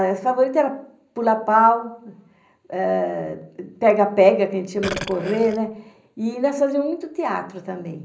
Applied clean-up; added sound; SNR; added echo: none; Burping, eructation; 10 dB; reverberation time 0.5 s.